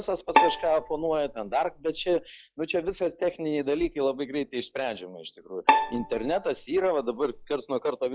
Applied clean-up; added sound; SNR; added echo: classical method log-MMSE.